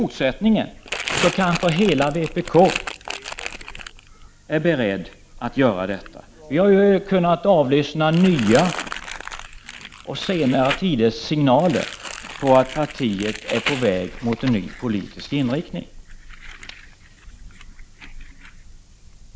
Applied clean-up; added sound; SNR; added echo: none; Crumpling, crinkling; 12 dB; none.